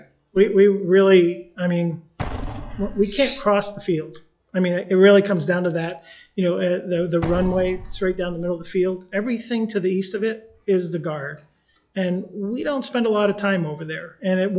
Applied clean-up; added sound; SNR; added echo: classical method log-MMSE.